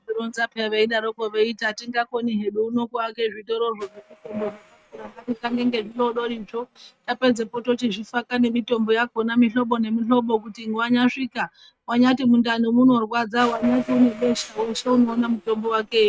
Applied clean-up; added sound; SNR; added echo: neural mask model RNNoise.